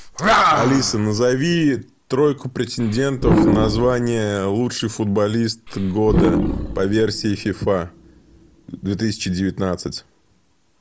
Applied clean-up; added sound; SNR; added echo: none; Animal; 3 dB; none.